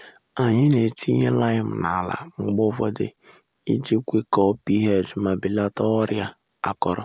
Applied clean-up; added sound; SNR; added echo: none; none; none; none.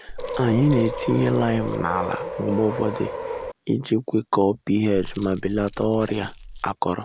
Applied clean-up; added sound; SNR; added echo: none; Subway, metro, underground + Keys jangling; 8 dB; none.